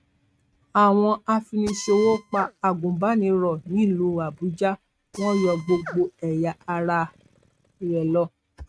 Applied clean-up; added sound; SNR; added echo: neural mask model RNNoise.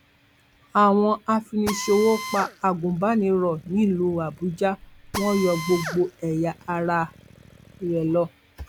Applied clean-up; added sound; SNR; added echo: none; Drill; 13 dB; none.